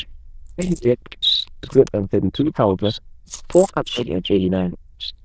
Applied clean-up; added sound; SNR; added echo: neural diffusion model UNIVERSE++.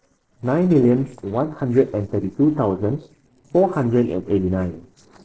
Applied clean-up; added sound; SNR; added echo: neural separator model SepFormer DNS4.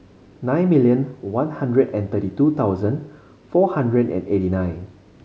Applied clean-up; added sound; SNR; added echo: none; none; none; none.